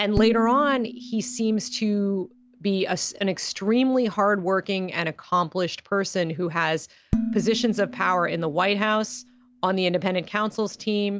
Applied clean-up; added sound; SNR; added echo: none; Dishes, pots, and pans; 9 dB; none.